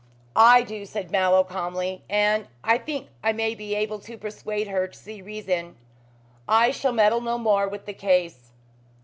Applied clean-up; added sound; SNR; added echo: none; none; none; none.